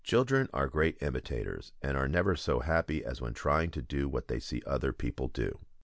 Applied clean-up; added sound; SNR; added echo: none; none; none; none.